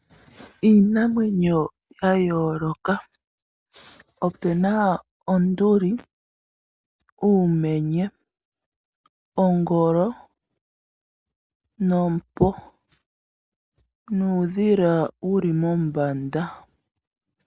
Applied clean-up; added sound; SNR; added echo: none; none; none; none.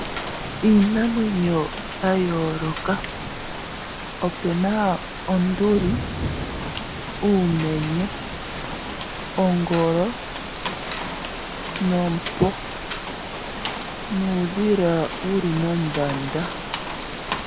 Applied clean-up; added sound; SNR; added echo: none; Rain; 7 dB; none.